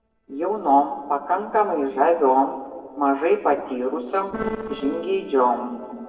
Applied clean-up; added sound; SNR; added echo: neural separator model SepFormer DNS4.